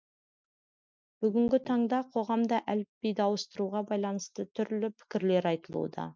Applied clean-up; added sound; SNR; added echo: none; none; none; none.